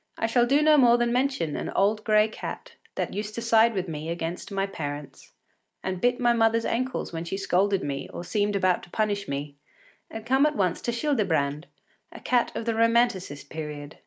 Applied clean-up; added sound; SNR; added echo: none; none; none; none.